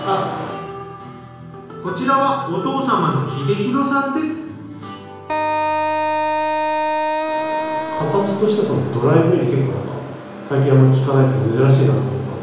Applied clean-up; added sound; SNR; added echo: none; Wind instrument, woodwind instrument; 2 dB; reverberation time 1.0 s.